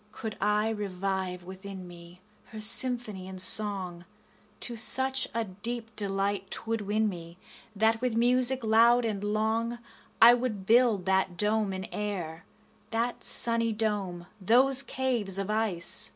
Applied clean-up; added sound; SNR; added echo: none; none; none; none.